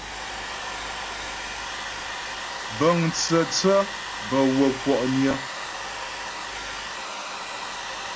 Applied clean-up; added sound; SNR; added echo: none; Domestic sounds, home sounds; 6 dB; none.